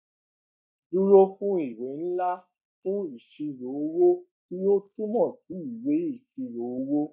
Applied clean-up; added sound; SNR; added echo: neural mask model DeepFilterNet 3.